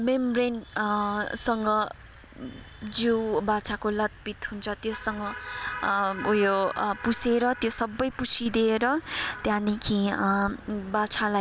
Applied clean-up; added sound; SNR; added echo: none; none; none; none.